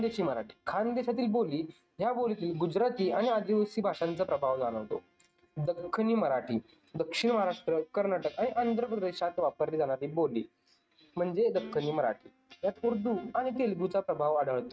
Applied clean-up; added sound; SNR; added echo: neural mask model RNNoise.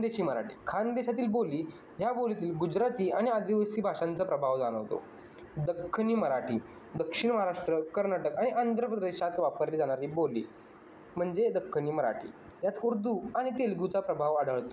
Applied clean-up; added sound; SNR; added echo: none; none; none; none.